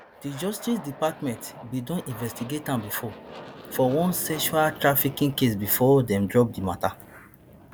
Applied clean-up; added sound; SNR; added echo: none; Aircraft; 17 dB; none.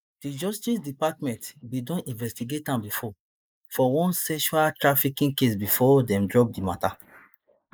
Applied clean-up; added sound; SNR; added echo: neural mask model Resemble Enhance denoiser.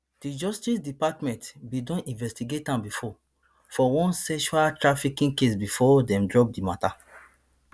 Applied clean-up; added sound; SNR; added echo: none; none; none; none.